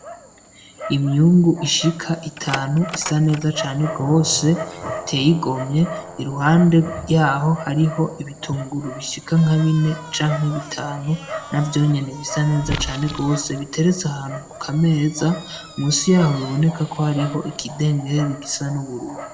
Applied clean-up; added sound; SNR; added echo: none; Dog; 14 dB; reverberation time 1.8 s.